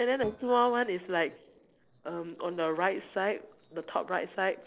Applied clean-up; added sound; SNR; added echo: neural separator model SepFormer DNS4.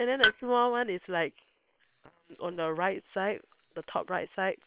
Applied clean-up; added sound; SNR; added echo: neural separator model SepFormer WHAM!.